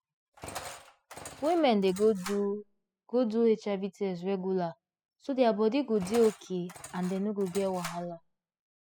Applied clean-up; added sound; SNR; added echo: classical method spectral subtraction.